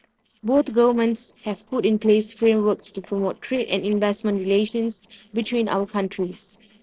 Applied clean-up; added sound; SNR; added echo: neural separator model SepFormer DNS4.